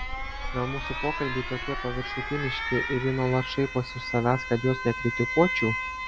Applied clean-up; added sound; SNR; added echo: none; Alarm; 4 dB; none.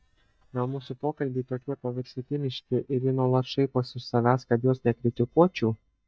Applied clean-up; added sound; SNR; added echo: neural mask model DeepFilterNet 3.